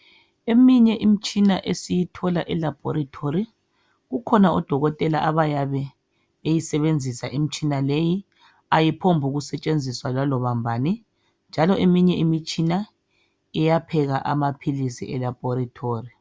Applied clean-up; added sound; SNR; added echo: none; none; none; none.